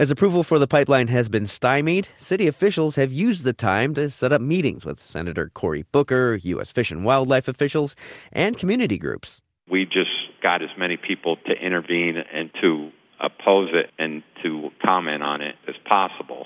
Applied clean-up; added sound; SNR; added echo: none; none; none; none.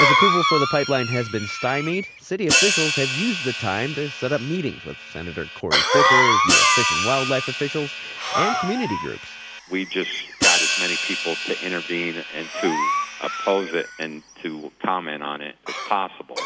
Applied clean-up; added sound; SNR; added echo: none; Hi-hat + Cough; -3 dB; none.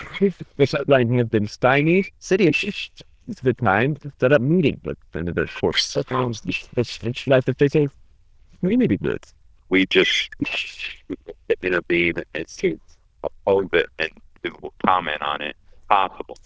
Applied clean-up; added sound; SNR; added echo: neural diffusion model UNIVERSE++.